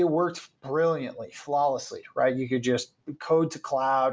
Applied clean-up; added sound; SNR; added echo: none; none; none; none.